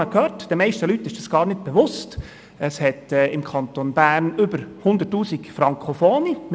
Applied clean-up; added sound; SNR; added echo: none; none; none; none.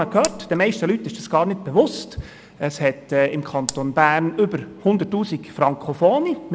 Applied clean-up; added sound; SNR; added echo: none; Raindrop; 12 dB; none.